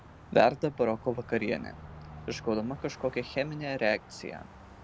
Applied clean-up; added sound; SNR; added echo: none; Car passing by; 17 dB; none.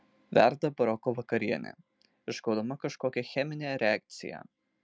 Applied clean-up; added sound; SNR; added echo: none; none; none; none.